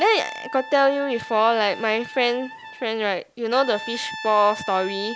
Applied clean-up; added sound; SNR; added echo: none; Brass instrument; 13 dB; none.